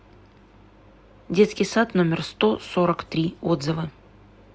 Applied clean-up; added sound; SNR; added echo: none; none; none; none.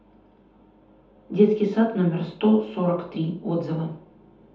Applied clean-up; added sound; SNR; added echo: none; none; none; reverberation time 0.6 s.